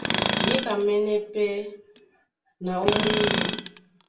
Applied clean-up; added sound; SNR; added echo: none; Tools; 1 dB; reverberation time 0.2 s.